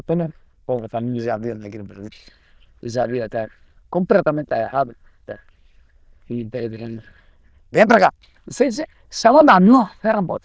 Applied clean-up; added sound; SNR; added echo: neural diffusion model UNIVERSE++.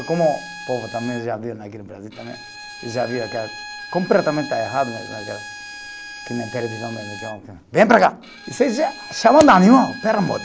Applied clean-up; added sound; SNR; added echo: none; Bowed string instrument; 16 dB; none.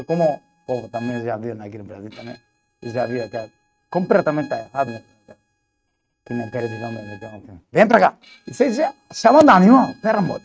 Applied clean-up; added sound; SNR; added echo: neural mask model RNNoise.